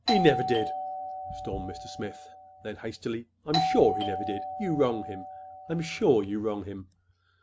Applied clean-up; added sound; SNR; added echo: none; Doorbell; 4 dB; none.